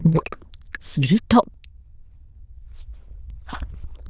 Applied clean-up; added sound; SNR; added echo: neural diffusion model UNIVERSE++.